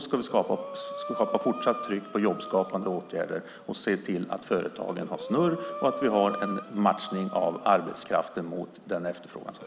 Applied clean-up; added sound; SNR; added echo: none; Breathing; 12 dB; none.